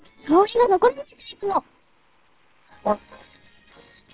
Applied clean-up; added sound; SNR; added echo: neural separator model SepFormer WHAMR!.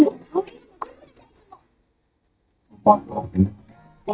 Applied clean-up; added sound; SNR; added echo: neural mask model DeepFilterNet 3.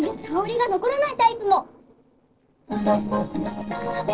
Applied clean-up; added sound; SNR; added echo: neural separator model SepFormer DNS4.